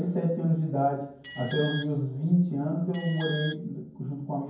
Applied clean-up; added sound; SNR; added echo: none; Alarm; 11 dB; reverberation time 0.9 s.